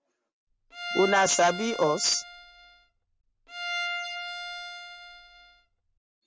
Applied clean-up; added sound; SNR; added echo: none; Bowed string instrument; 7 dB; none.